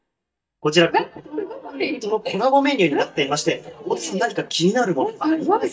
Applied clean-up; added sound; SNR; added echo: neural mask model DeepFilterNet 3.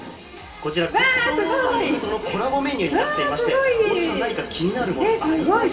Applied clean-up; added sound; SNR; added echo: none; Fireworks; 20 dB; reverberation time 2.5 s.